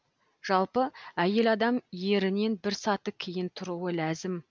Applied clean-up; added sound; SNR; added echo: none; none; none; none.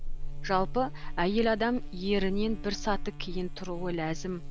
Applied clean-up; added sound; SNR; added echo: none; Buzz; 3 dB; none.